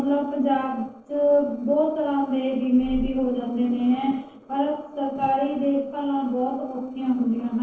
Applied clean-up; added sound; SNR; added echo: neural separator model SepFormer DNS4.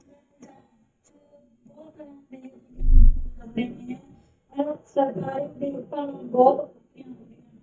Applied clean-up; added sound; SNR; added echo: neural mask model DeepFilterNet 3.